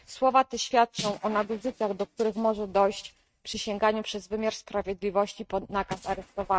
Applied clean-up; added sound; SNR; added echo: neural mask model RNNoise.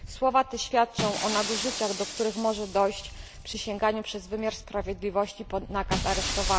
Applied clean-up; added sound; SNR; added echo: none; Wind + Shatter; 6 dB; none.